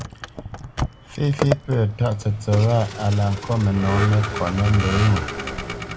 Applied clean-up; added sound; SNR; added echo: none; Vehicle; 7 dB; none.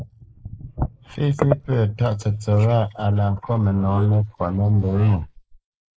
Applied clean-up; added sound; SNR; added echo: neural mask model Resemble Enhance denoiser.